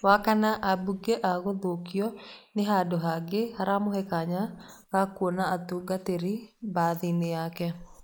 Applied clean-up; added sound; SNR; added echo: neural mask model Resemble Enhance denoiser.